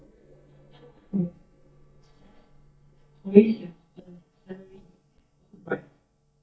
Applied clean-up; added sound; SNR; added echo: neural mask model DeepFilterNet 3.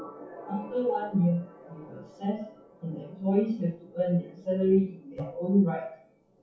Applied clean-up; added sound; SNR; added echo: classical method WPE with log-MMSE.